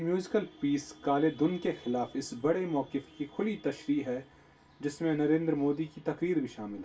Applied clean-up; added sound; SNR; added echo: none; none; none; reverberation time 0.2 s.